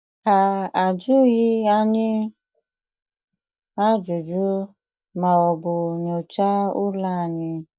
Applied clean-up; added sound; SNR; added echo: neural mask model DeepFilterNet 3.